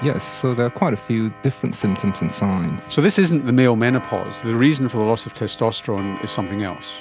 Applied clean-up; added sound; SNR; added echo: none; Clock; 17 dB; none.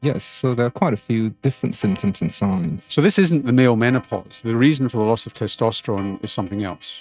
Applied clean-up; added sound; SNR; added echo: neural mask model RNNoise.